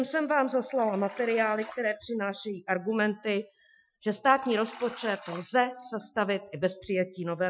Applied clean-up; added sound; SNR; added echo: classical method Wiener filter.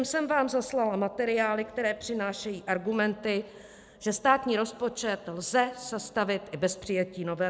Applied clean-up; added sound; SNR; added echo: none; none; none; none.